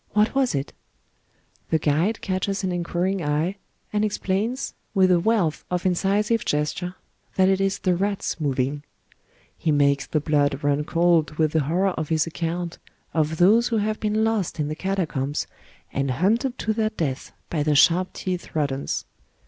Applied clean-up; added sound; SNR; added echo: none; none; none; none.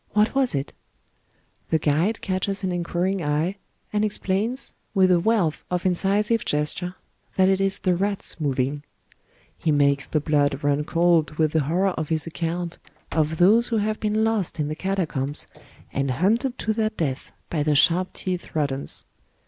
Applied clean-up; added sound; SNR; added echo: neural mask model Resemble Enhance denoiser.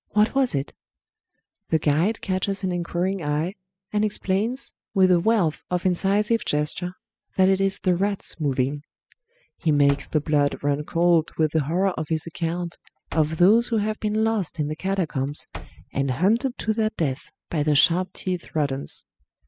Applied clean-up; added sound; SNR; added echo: classical method spectral subtraction.